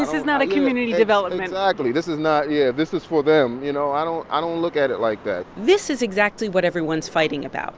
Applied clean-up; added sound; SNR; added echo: none; none; none; none.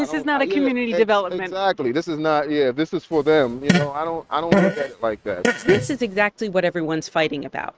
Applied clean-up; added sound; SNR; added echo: neural mask model RNNoise.